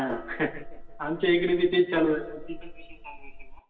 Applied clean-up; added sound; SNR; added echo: none; Gong; 11 dB; reverberation time 0.9 s.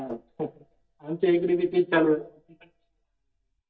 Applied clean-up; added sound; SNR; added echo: neural mask model DeepFilterNet 3.